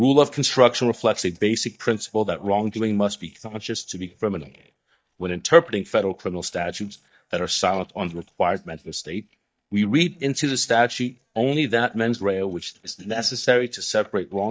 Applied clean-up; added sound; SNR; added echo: neural mask model DeepFilterNet 3.